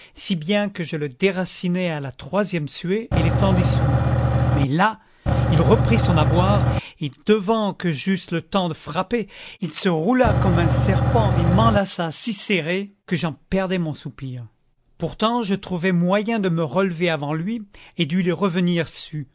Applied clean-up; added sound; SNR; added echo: none; Engine / Truck / Car; -4 dB; none.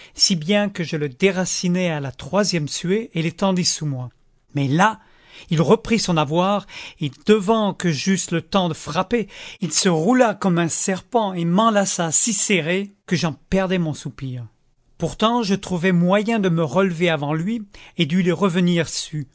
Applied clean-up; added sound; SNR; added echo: none; none; none; none.